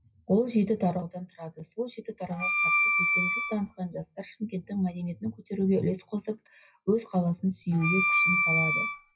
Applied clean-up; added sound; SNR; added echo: classical method WPE with log-MMSE.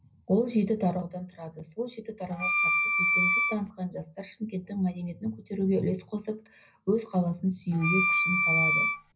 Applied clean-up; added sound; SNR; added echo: none; Wind instrument, woodwind instrument; -4 dB; reverberation time 0.4 s.